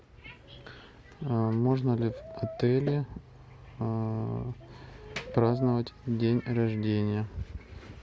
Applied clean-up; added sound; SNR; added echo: none; Brass instrument; 15 dB; none.